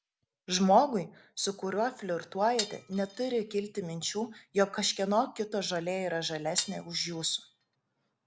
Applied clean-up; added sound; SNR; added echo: none; Glass; 11 dB; none.